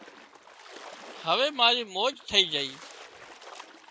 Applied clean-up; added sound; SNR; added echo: none; Splash, splatter; 18 dB; none.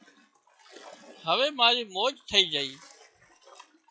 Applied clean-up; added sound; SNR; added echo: classical method log-MMSE.